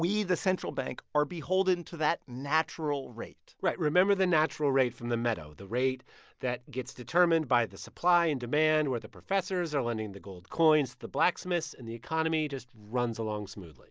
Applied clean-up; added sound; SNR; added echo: none; none; none; none.